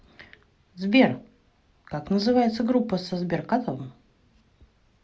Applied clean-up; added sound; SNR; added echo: none; none; none; none.